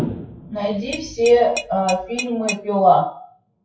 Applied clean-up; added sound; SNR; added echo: classical method WPE with log-MMSE.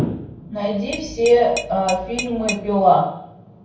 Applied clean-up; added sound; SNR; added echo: none; Tap / Glass; 12 dB; reverberation time 0.9 s.